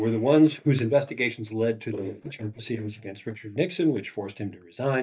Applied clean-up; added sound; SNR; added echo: neural mask model DeepFilterNet 3.